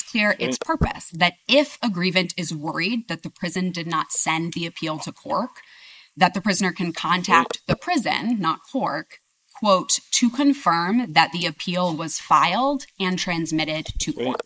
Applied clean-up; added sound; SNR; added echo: neural mask model Resemble Enhance denoiser.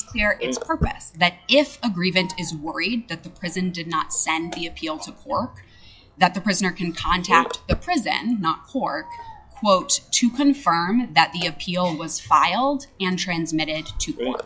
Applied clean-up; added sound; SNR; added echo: classical method log-MMSE.